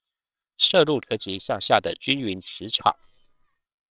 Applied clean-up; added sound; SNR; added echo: neural separator model SepFormer WHAMR!.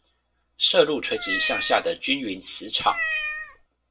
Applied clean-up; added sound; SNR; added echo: none; Meow; 4 dB; reverberation time 0.1 s.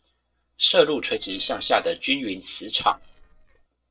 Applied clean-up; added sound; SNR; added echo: neural separator model SepFormer DNS4.